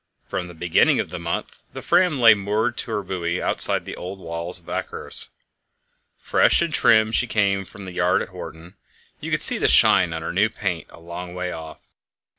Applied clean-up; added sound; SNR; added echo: none; none; none; none.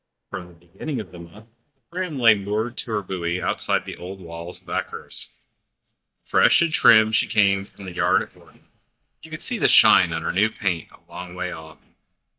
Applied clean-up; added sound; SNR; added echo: neural mask model DeepFilterNet 3.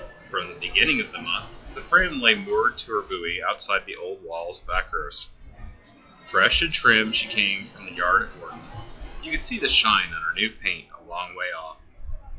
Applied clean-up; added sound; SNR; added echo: classical method WPE with log-MMSE.